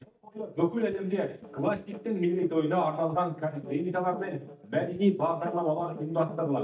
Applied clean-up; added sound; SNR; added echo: neural mask model DeepFilterNet 3.